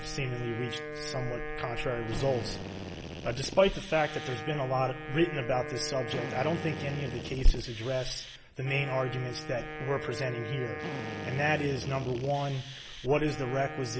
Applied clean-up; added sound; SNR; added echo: none; Wind instrument, woodwind instrument + Drill; 9 dB; none.